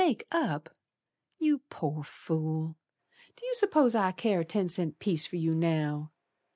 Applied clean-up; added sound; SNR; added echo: none; none; none; none.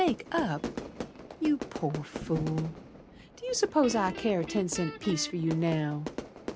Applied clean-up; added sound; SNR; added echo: none; Fire / Fireworks + Guitar; 9 dB; none.